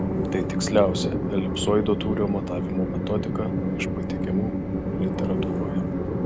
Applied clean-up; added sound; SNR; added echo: none; Train; -1 dB; none.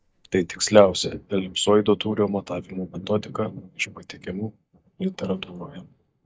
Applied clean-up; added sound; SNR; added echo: neural mask model DeepFilterNet 3.